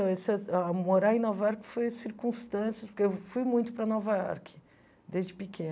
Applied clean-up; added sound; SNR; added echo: none; none; none; none.